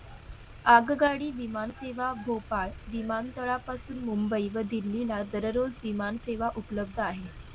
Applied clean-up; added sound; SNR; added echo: none; Motor vehicle (road); 17 dB; none.